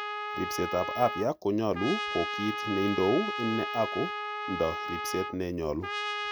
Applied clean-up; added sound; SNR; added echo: none; Trumpet; 4 dB; none.